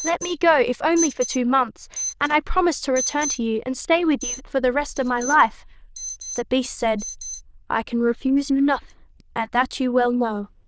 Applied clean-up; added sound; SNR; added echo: neural diffusion model UNIVERSE++.